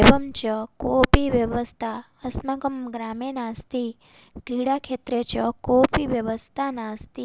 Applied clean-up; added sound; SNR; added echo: none; none; none; none.